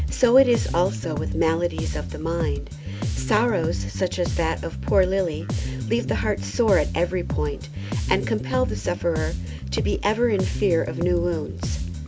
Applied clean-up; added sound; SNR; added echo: none; Bass guitar; 3 dB; none.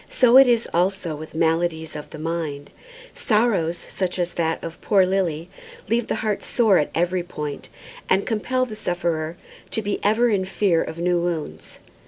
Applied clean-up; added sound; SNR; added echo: none; none; none; none.